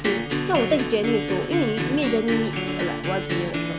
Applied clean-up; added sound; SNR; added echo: none; Acoustic guitar; 2 dB; none.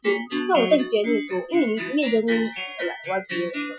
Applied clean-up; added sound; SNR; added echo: classical method Wiener filter.